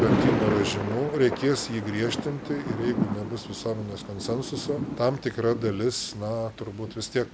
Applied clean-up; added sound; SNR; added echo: none; Thunder; 3 dB; none.